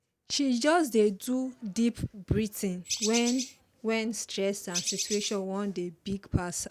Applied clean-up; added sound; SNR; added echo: none; Bird; 5 dB; none.